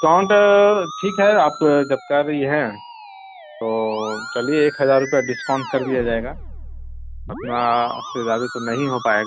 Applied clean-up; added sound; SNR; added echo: none; Musical instrument; 13 dB; none.